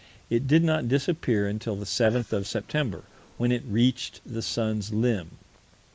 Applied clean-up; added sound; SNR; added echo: neural mask model Resemble Enhance denoiser.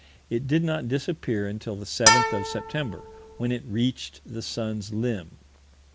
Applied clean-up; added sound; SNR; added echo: none; Bowed string instrument; -4 dB; none.